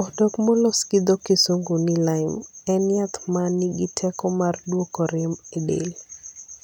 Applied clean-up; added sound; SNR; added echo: none; none; none; none.